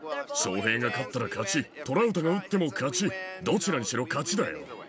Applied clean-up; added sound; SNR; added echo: none; none; none; none.